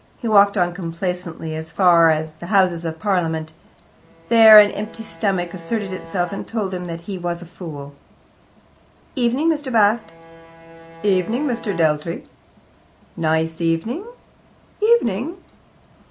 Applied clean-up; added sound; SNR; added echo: none; Bowed string instrument; 19 dB; none.